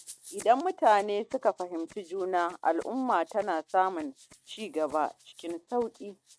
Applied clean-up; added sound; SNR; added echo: neural mask model RNNoise.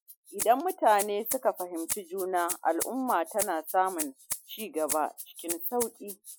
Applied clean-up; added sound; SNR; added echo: classical method Wiener filter.